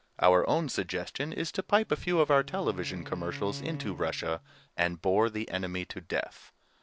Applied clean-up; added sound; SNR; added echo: none; Bowed string instrument; 15 dB; none.